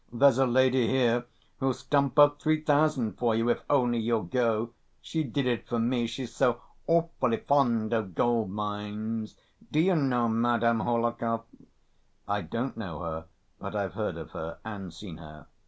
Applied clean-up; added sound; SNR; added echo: none; none; none; none.